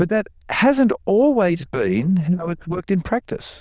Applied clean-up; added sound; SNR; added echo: neural diffusion model UNIVERSE++.